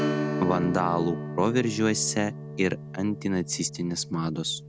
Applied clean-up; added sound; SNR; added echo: none; Strum; 6 dB; none.